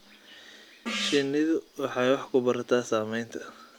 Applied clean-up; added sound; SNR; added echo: none; Gong; 9 dB; none.